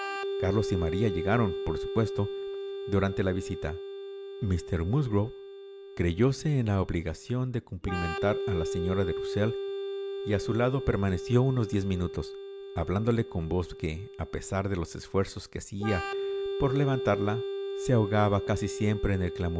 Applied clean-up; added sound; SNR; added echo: none; Organ; 6 dB; none.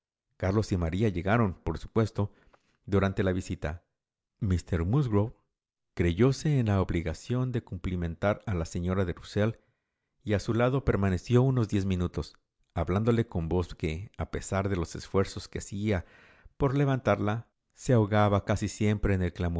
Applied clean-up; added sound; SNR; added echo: none; none; none; none.